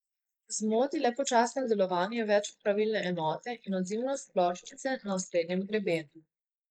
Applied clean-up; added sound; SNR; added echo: neural mask model Resemble Enhance denoiser.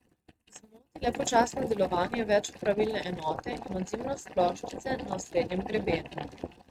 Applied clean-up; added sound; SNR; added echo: neural mask model RNNoise.